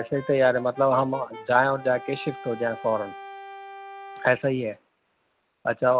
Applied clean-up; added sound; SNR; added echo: none; Brass instrument; 17 dB; none.